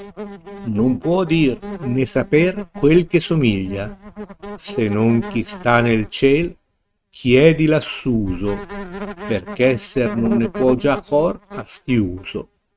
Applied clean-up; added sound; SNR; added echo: neural mask model RNNoise.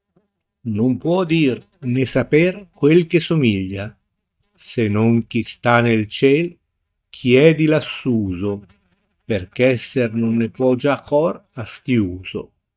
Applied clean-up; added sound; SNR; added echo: neural mask model DeepFilterNet 3.